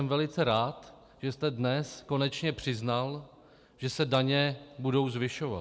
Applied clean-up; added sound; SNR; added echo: none; none; none; none.